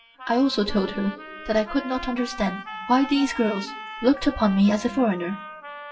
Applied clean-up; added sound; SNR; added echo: classical method WPE with log-MMSE.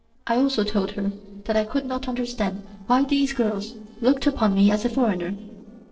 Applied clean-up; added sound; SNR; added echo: neural separator model SepFormer DNS4.